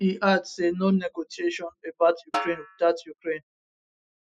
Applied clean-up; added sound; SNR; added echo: classical method spectral subtraction.